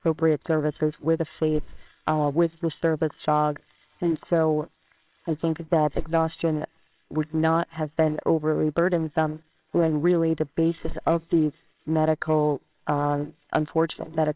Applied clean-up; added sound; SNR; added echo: neural separator model SepFormer WHAMR!.